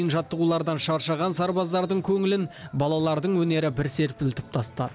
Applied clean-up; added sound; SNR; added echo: none; none; none; none.